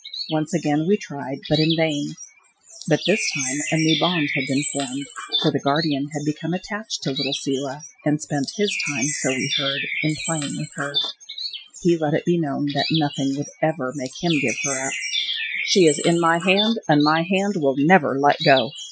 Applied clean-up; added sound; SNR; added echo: classical method Wiener filter.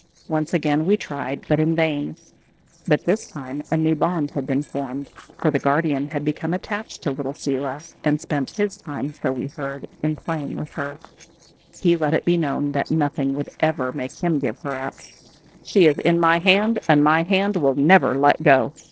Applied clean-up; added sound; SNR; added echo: neural separator model SepFormer DNS4.